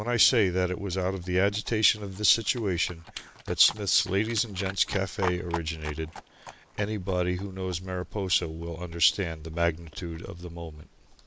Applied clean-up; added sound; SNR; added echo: neural mask model Resemble Enhance denoiser.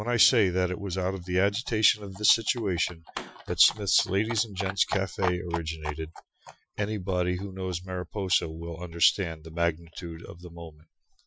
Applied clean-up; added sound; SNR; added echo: classical method Wiener filter.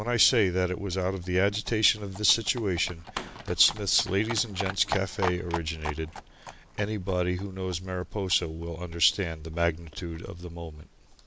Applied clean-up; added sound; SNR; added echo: none; Fireworks + Livestock, farm animals, working animals; 13 dB; none.